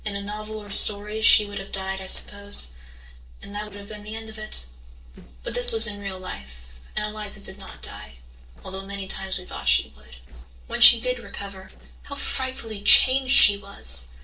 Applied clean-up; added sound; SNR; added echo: neural separator model SepFormer DNS4.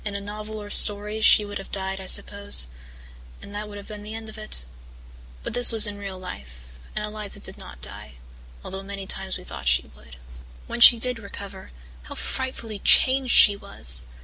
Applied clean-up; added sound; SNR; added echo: none; none; none; none.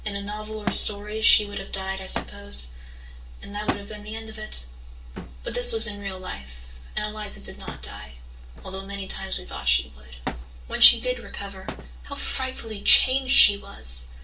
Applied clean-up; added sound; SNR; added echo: none; Thump, thud; 15 dB; reverberation time 0.3 s.